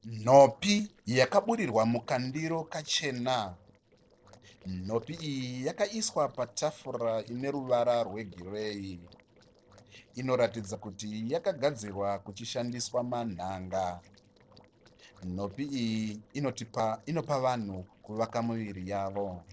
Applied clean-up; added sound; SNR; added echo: neural separator model SepFormer DNS4.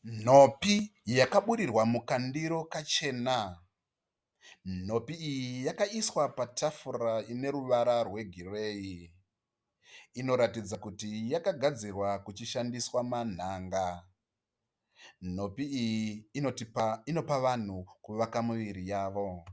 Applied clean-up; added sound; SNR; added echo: none; none; none; none.